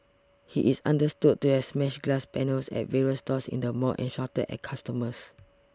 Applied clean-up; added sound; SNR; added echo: none; none; none; none.